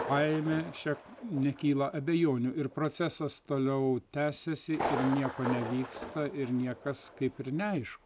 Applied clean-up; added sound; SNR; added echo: none; Thunder; 10 dB; none.